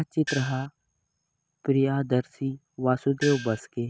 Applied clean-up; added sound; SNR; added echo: none; Gong; 8 dB; none.